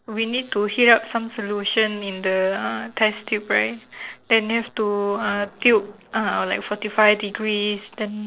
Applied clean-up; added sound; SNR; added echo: neural separator model SepFormer DNS4.